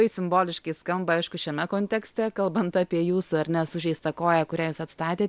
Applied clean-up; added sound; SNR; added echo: none; none; none; none.